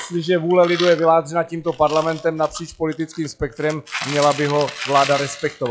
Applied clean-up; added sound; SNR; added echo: classical method log-MMSE.